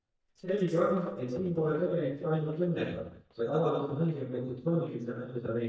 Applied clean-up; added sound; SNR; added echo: neural mask model DeepFilterNet 3.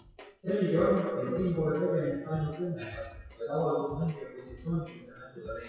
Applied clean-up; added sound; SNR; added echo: classical method WPE with log-MMSE.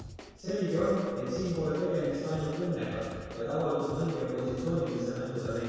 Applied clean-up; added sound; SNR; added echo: none; Drum / Drum kit; 14 dB; reverberation time 2.0 s.